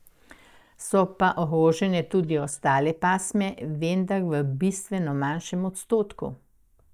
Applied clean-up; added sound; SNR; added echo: neural mask model DeepFilterNet 3.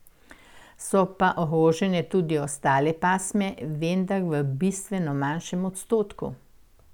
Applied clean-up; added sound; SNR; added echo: none; none; none; none.